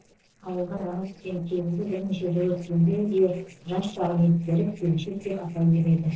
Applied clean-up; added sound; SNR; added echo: neural separator model SepFormer DNS4.